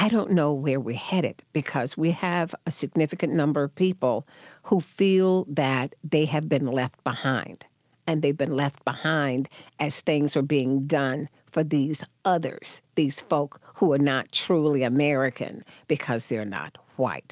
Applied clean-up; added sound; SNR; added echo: none; none; none; none.